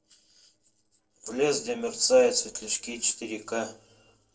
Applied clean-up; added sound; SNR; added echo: neural separator model SepFormer DNS4.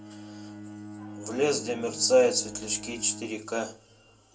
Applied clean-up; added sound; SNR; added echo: none; Bowed string instrument; 14 dB; reverberation time 0.2 s.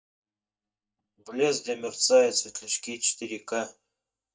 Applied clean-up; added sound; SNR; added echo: neural mask model DeepFilterNet 3.